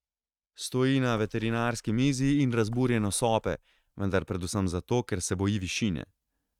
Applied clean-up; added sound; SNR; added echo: neural mask model RNNoise.